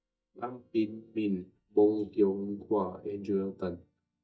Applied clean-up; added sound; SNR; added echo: neural mask model DeepFilterNet 3.